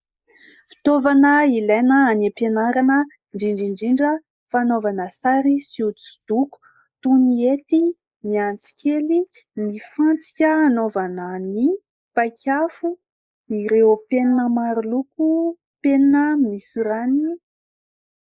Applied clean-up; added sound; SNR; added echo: neural mask model Resemble Enhance denoiser.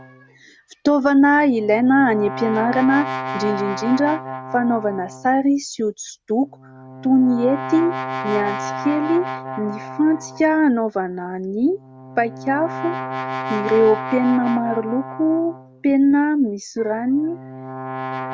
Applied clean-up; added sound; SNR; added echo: none; Brass instrument; 10 dB; none.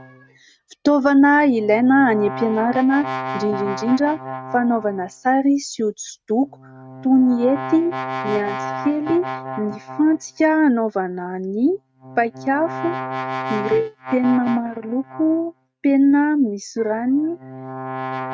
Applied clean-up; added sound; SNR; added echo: neural mask model RNNoise.